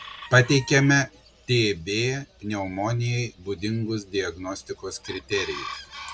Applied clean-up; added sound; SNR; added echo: none; Chicken, rooster; 18 dB; none.